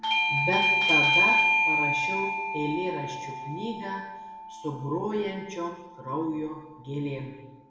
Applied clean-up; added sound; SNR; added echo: none; Bell / Doorbell; -5 dB; reverberation time 1.0 s.